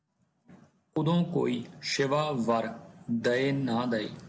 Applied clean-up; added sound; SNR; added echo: none; none; none; none.